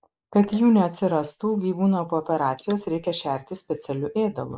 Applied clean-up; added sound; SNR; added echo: neural mask model Resemble Enhance denoiser.